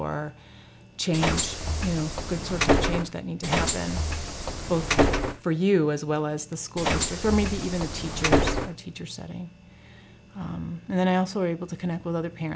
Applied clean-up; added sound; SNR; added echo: none; Bus; -3 dB; none.